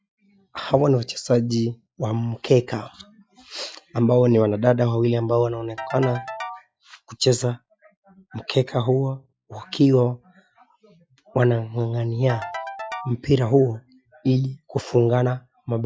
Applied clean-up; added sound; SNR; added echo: classical method log-MMSE.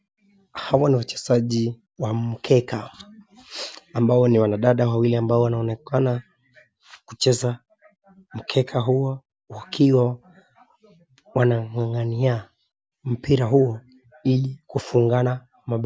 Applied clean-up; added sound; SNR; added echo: none; none; none; none.